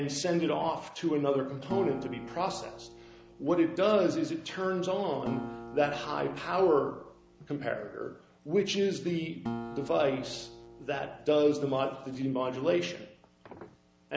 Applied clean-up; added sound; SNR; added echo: none; Acoustic guitar; 13 dB; none.